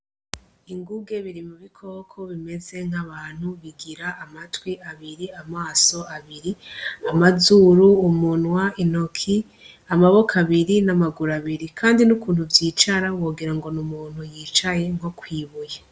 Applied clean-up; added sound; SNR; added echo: none; none; none; none.